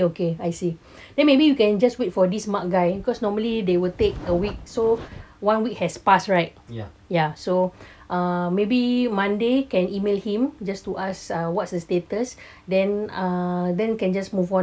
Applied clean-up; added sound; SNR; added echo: none; none; none; none.